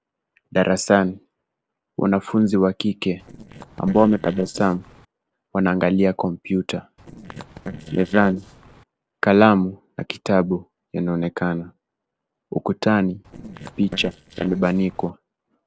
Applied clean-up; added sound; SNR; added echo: neural separator model SepFormer DNS4.